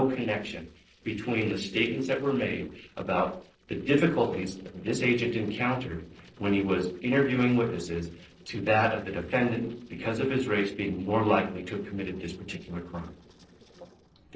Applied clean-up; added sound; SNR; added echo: neural separator model SepFormer DNS4.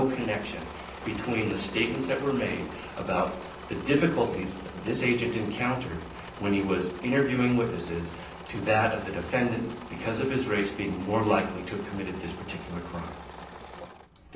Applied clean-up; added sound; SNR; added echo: none; Engine / Mechanisms; 13 dB; reverberation time 0.6 s.